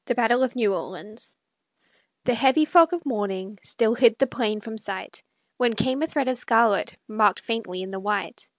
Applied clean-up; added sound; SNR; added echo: none; none; none; none.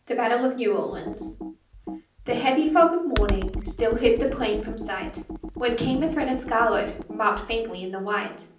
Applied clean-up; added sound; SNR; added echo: none; Computer keyboard; 9 dB; reverberation time 0.6 s.